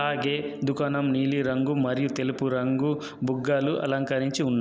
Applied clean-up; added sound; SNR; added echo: none; Mallet percussion; 20 dB; none.